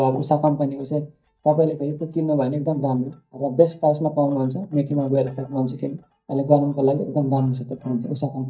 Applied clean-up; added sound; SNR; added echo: neural mask model DeepFilterNet 3.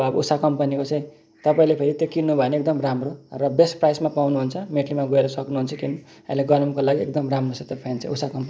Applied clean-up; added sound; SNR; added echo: none; none; none; none.